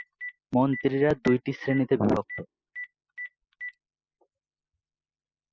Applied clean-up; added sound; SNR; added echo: classical method spectral subtraction.